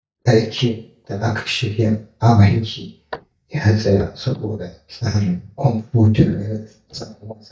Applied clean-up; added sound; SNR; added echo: neural mask model DeepFilterNet 3.